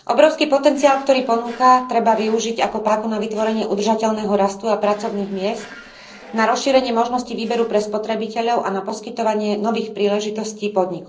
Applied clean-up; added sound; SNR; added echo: neural separator model SepFormer DNS4.